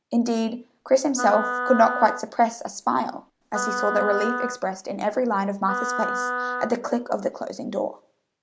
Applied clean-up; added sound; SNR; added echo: none; Wind instrument, woodwind instrument; 5 dB; none.